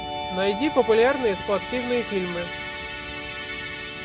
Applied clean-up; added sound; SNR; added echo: none; Musical instrument; 7 dB; none.